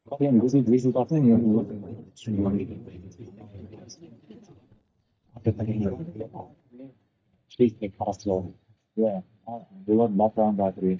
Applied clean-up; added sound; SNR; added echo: neural mask model DeepFilterNet 3.